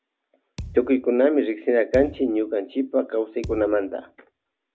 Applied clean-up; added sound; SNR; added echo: none; Thump, thud; 18 dB; none.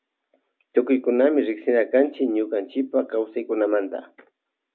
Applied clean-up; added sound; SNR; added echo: none; none; none; none.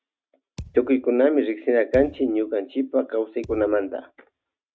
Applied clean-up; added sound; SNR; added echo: neural mask model RNNoise.